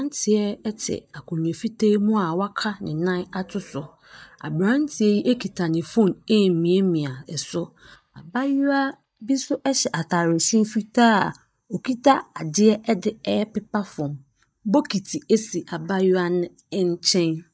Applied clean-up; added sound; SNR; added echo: neural mask model DeepFilterNet 3.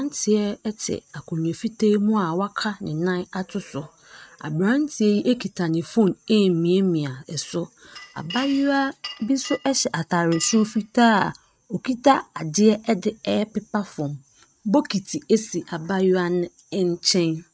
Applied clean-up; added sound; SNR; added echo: neural mask model RNNoise.